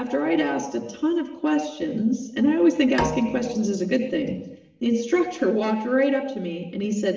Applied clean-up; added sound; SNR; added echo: none; Bowed string instrument; 11 dB; reverberation time 0.9 s.